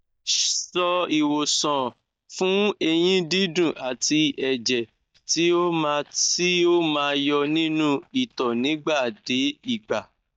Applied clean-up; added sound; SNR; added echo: neural mask model DeepFilterNet 3.